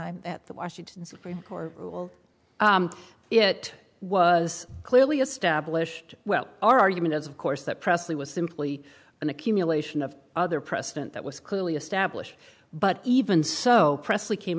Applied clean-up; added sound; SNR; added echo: none; none; none; none.